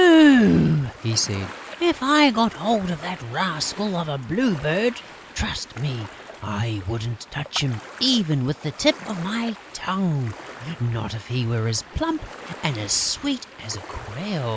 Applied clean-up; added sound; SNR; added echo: none; Ocean; 17 dB; none.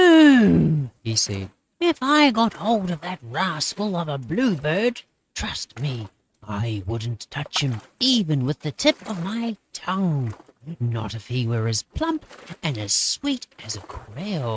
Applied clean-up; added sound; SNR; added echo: neural mask model RNNoise.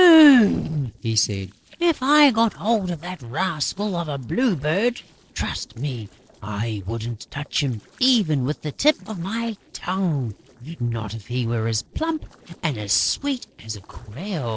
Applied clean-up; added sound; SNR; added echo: neural separator model SepFormer DNS4.